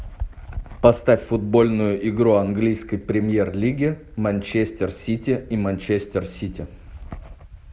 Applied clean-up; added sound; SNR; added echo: none; none; none; none.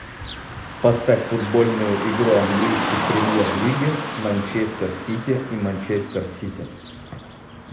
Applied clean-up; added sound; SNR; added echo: none; Car passing by / Traffic noise, roadway noise; 6 dB; reverberation time 0.7 s.